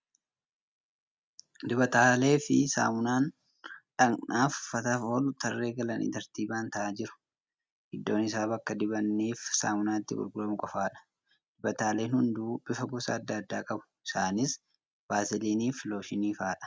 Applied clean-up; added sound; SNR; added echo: none; none; none; none.